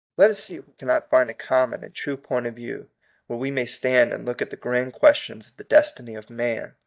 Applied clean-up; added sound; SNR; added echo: neural mask model DeepFilterNet 3.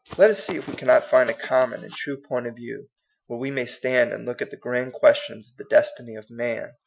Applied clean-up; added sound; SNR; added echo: classical method Wiener filter.